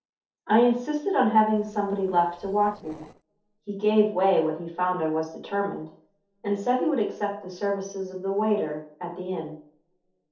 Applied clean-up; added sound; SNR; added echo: neural separator model SepFormer DNS4.